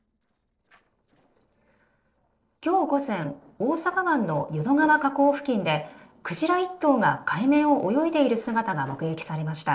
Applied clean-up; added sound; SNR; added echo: neural separator model SepFormer DNS4.